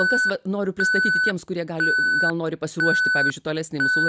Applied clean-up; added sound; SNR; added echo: none; Alarm; -5 dB; none.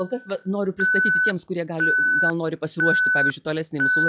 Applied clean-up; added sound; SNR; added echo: classical method log-MMSE.